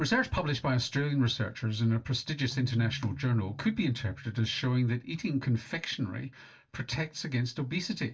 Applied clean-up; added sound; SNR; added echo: none; Keyboard (musical); 18 dB; reverberation time 0.2 s.